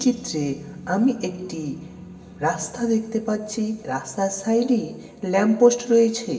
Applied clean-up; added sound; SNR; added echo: none; none; none; reverberation time 1.5 s.